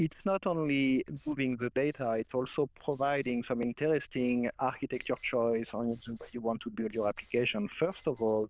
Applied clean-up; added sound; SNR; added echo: neural diffusion model UNIVERSE++.